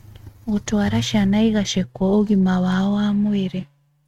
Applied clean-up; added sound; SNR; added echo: neural mask model RNNoise.